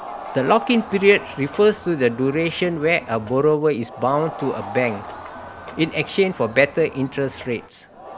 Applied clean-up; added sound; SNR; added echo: none; Crowd; 15 dB; none.